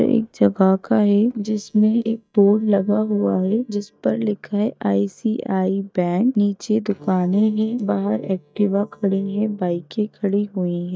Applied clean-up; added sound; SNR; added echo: neural mask model DeepFilterNet 3.